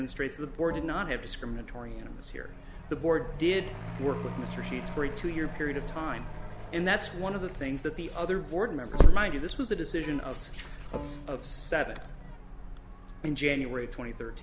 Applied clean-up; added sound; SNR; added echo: none; Accelerating, revving, vroom / Truck + Bowed string instrument; 14 dB; none.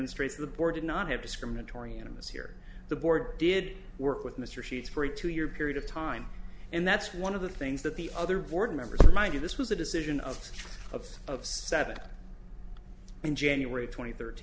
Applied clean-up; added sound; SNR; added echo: none; none; none; none.